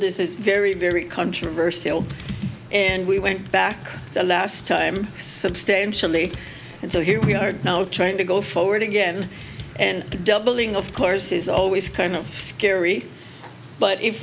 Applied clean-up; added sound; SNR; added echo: none; Computer keyboard; 18 dB; none.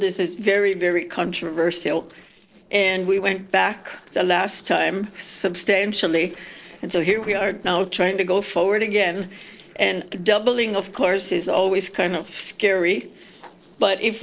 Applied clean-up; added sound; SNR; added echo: neural separator model SepFormer DNS4.